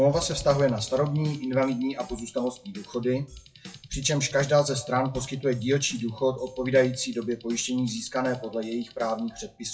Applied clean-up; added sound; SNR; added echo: classical method WPE with log-MMSE.